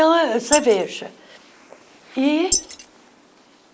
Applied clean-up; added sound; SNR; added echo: neural mask model Resemble Enhance denoiser.